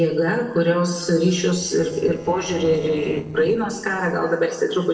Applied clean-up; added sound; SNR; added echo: neural separator model SepFormer DNS4.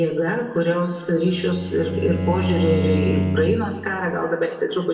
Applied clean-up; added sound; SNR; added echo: none; Bowed string instrument; 3 dB; reverberation time 2.0 s.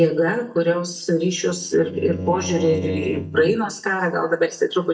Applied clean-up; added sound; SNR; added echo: neural mask model DeepFilterNet 3.